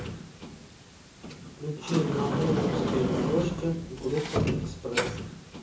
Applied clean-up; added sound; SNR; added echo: none; Sliding door; -1 dB; reverberation time 0.6 s.